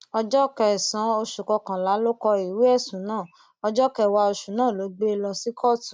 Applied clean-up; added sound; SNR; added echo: none; none; none; none.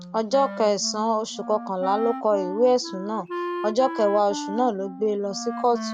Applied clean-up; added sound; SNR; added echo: none; Wind instrument, woodwind instrument; 10 dB; none.